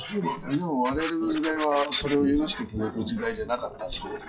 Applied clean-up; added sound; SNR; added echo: classical method WPE with log-MMSE.